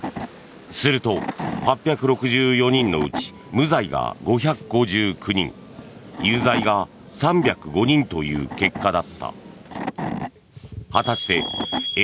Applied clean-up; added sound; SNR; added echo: none; Wood / Tools; 11 dB; none.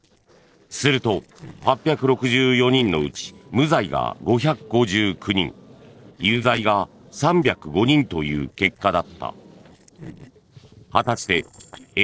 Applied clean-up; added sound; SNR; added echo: neural separator model SepFormer DNS4.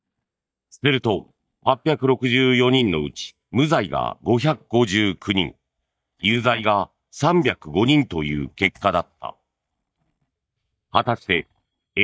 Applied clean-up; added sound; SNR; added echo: neural mask model DeepFilterNet 3.